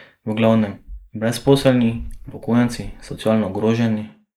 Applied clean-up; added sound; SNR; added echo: neural mask model Resemble Enhance denoiser.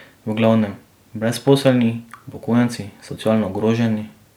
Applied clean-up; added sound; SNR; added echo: none; none; none; none.